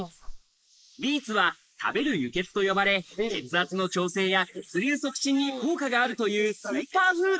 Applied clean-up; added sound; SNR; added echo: neural mask model Resemble Enhance denoiser.